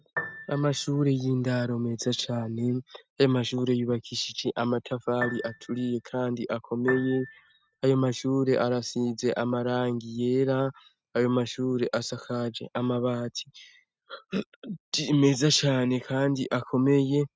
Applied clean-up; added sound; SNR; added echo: neural mask model RNNoise.